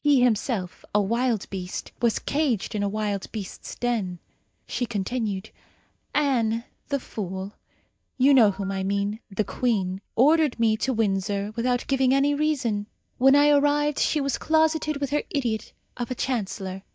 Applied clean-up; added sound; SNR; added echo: neural mask model DeepFilterNet 3.